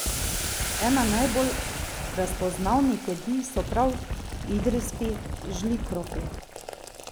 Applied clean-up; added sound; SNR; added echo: none; Wind + Boiling; 3 dB; none.